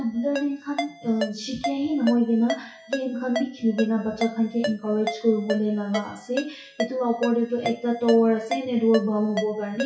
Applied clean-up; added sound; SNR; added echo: classical method WPE with log-MMSE.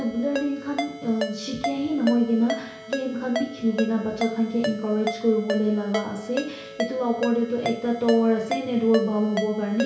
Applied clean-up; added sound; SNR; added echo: none; Ringtone; 8 dB; reverberation time 0.6 s.